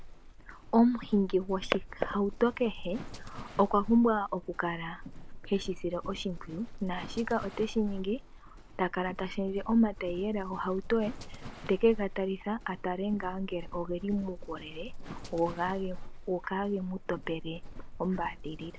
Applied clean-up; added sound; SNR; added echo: none; Livestock, farm animals, working animals; 10 dB; none.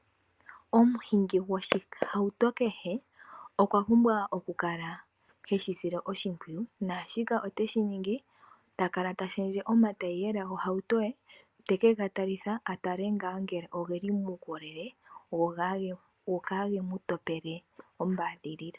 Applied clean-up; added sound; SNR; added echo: none; none; none; none.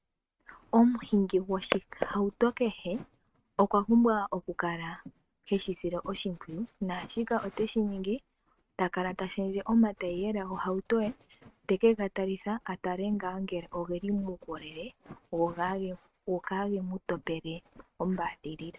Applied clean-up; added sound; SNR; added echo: neural mask model RNNoise.